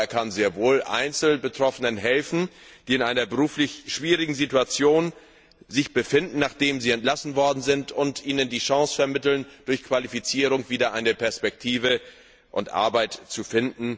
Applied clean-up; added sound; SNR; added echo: none; none; none; none.